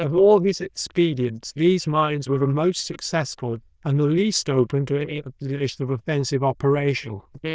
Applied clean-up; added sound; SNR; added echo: neural diffusion model UNIVERSE++.